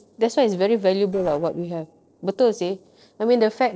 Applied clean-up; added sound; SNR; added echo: neural separator model SepFormer DNS4.